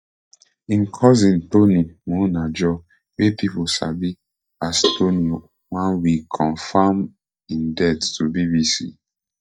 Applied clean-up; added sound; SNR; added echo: neural mask model DeepFilterNet 3.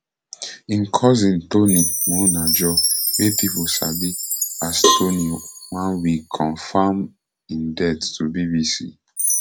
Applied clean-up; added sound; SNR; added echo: none; Chime + Cowbell; 2 dB; none.